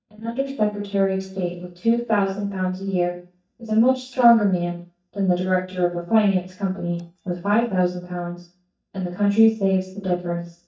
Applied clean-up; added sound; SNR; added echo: neural mask model DeepFilterNet 3.